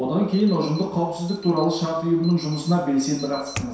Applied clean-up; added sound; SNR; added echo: none; Alarm; 17 dB; reverberation time 0.7 s.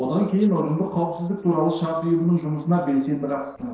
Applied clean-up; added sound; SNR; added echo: neural separator model SepFormer DNS4.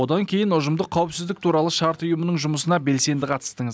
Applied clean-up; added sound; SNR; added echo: none; none; none; none.